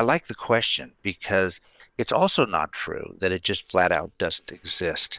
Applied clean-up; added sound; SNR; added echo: neural separator model SepFormer WHAM!.